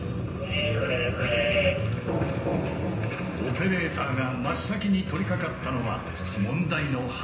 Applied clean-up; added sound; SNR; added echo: none; none; none; reverberation time 0.9 s.